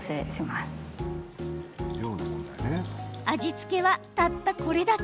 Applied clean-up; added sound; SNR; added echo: none; none; none; none.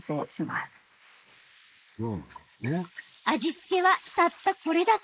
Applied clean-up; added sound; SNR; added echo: neural mask model Resemble Enhance denoiser.